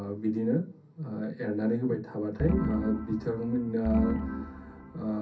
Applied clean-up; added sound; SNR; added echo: none; Organ; 3 dB; reverberation time 0.3 s.